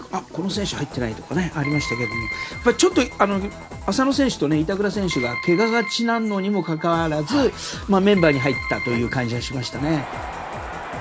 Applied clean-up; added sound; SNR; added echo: none; Keyboard (musical); 11 dB; none.